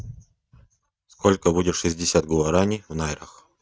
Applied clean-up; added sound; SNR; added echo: neural mask model RNNoise.